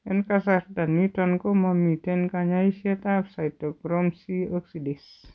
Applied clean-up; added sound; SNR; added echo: none; none; none; none.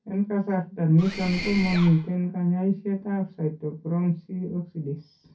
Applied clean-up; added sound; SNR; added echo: none; Mechanisms; 9 dB; reverberation time 0.3 s.